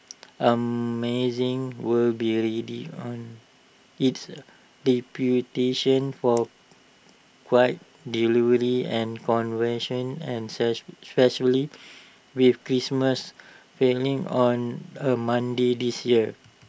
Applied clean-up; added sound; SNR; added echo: none; none; none; none.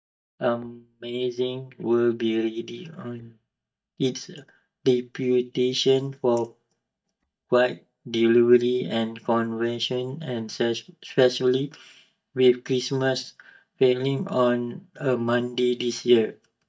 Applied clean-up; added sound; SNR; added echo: neural mask model DeepFilterNet 3.